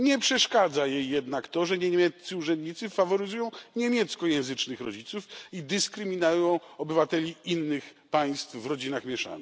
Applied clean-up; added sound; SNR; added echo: none; none; none; none.